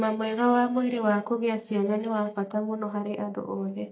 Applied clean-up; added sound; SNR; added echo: neural mask model DeepFilterNet 3.